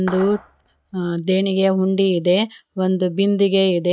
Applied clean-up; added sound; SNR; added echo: neural mask model RNNoise.